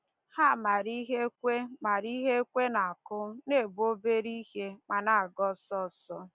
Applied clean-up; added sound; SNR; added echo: none; none; none; none.